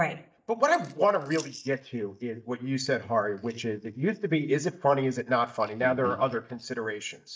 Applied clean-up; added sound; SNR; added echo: neural mask model DeepFilterNet 3.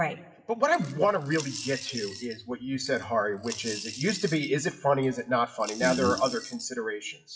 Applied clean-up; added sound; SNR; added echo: classical method WPE with log-MMSE.